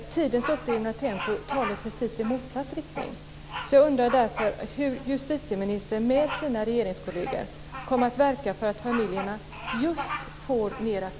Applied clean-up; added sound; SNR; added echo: none; Bird vocalization, bird call, bird song; 12 dB; none.